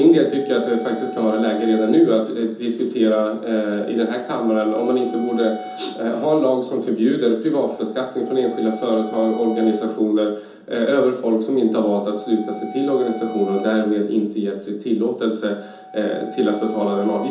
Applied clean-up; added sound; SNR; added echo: none; Wind instrument, woodwind instrument; 17 dB; reverberation time 0.6 s.